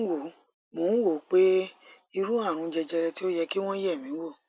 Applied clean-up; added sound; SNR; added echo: none; none; none; none.